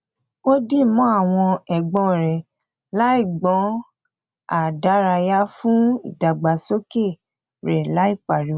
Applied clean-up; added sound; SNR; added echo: none; none; none; none.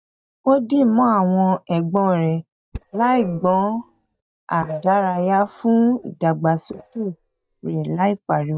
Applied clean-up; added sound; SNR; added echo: neural mask model DeepFilterNet 3.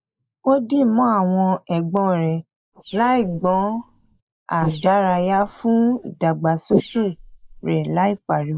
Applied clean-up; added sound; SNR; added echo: neural mask model Resemble Enhance denoiser.